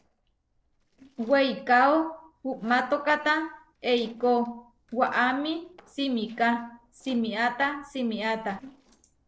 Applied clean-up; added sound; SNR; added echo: neural separator model SepFormer DNS4.